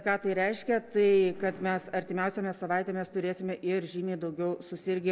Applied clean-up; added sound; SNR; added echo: none; none; none; none.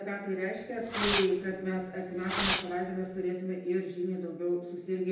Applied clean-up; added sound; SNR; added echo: none; Fireworks; -4 dB; reverberation time 0.8 s.